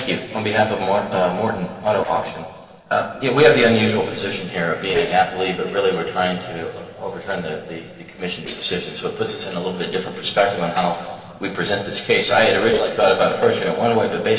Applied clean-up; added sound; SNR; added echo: neural separator model SepFormer DNS4.